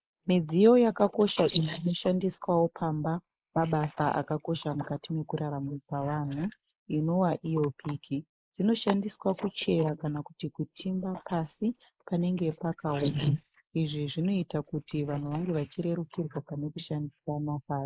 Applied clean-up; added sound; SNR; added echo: neural mask model Resemble Enhance denoiser.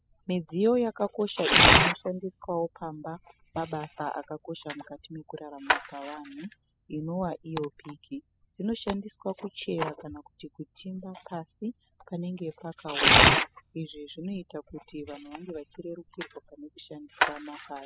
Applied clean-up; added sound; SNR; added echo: classical method spectral subtraction.